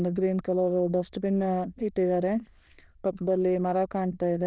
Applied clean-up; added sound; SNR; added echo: neural diffusion model UNIVERSE++.